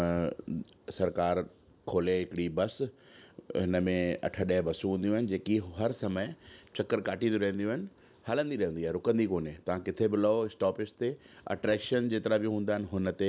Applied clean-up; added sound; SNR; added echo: none; none; none; none.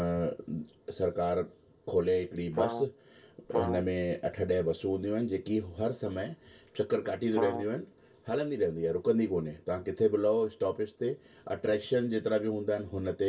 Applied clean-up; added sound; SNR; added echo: none; Brass instrument; 5 dB; reverberation time 0.1 s.